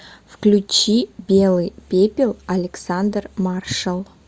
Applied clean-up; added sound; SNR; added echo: none; none; none; none.